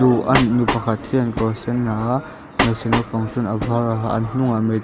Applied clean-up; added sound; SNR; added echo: none; Train; 7 dB; none.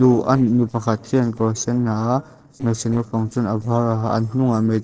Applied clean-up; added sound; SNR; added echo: neural separator model SepFormer DNS4.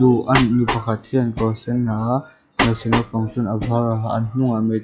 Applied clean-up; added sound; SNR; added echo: classical method log-MMSE.